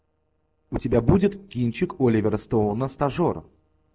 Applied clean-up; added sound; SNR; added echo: neural separator model SepFormer DNS4.